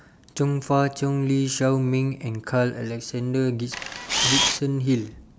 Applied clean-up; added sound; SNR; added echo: none; Camera; -1 dB; none.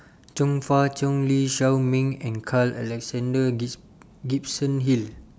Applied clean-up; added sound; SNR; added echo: none; none; none; none.